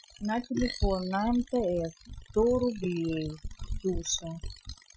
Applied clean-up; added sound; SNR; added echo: classical method Wiener filter.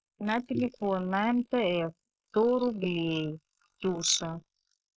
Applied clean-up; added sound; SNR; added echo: neural mask model Resemble Enhance denoiser.